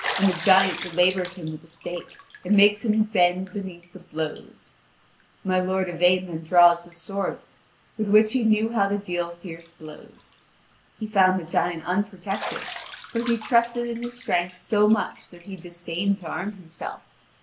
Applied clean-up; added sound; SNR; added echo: none; Bathtub (filling or washing); 16 dB; none.